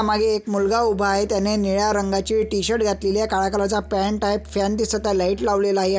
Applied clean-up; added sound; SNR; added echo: none; Musical instrument; 18 dB; none.